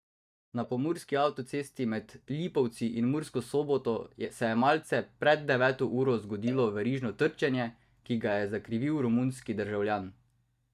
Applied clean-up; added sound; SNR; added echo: neural mask model DeepFilterNet 3.